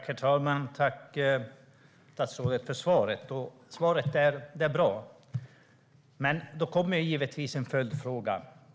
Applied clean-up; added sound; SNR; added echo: none; none; none; none.